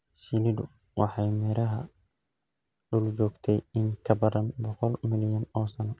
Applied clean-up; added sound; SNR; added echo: none; none; none; none.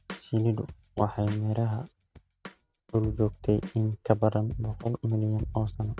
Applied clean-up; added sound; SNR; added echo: neural mask model RNNoise.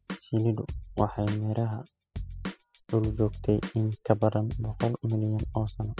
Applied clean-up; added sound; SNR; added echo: classical method spectral subtraction.